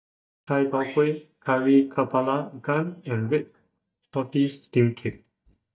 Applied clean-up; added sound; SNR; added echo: neural mask model DeepFilterNet 3.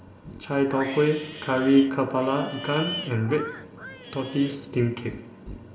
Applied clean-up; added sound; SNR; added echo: none; Livestock, farm animals, working animals; 14 dB; reverberation time 1.3 s.